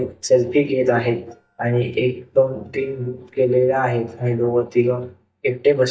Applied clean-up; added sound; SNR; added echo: neural mask model DeepFilterNet 3.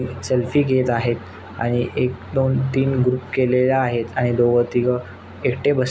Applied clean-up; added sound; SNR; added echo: none; none; none; none.